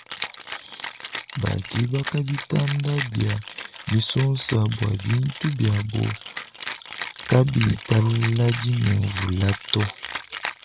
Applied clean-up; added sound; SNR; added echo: none; Rattle (instrument); 11 dB; none.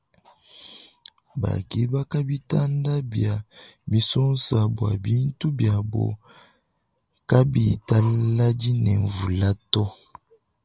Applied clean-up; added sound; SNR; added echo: none; none; none; none.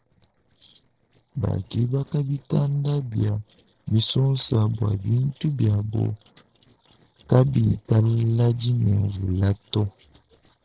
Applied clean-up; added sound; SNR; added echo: neural separator model SepFormer DNS4.